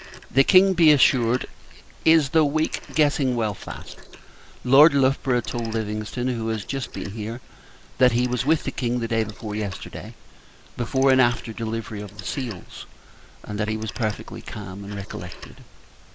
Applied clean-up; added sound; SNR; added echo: neural mask model Resemble Enhance denoiser.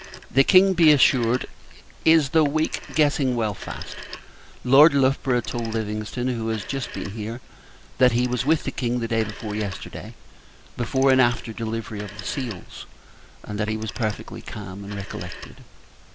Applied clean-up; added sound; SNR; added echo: none; Telephone; 18 dB; none.